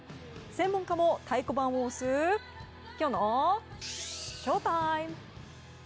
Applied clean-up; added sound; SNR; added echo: none; none; none; none.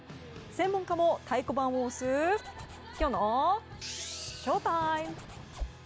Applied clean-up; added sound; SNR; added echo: none; Zipper (clothing); 11 dB; none.